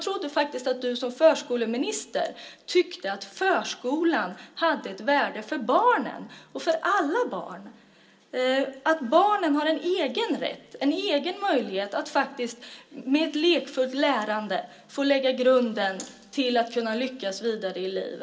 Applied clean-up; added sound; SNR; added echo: none; none; none; reverberation time 0.2 s.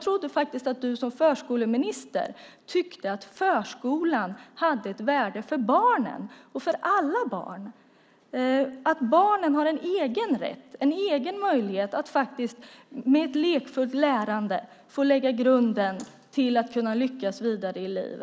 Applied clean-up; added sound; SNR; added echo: none; none; none; none.